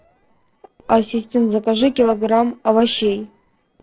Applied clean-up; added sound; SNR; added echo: neural separator model SepFormer DNS4.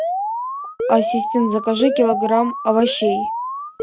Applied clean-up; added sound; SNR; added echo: neural mask model RNNoise.